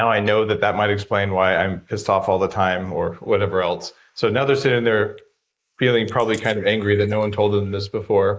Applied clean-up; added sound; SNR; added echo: neural mask model Resemble Enhance denoiser.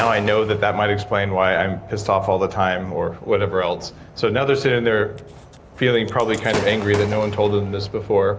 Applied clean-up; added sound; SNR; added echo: none; Gunshot, gunfire / Fireworks; 16 dB; none.